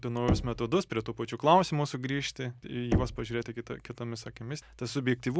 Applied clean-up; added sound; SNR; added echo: none; Knock; 6 dB; none.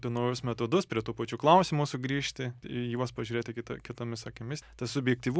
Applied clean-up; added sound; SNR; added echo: none; none; none; none.